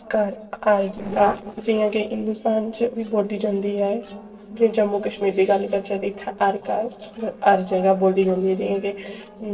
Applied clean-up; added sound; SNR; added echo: neural separator model SepFormer DNS4.